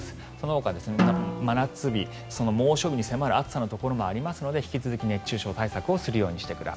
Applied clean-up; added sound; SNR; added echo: none; Drum; 3 dB; none.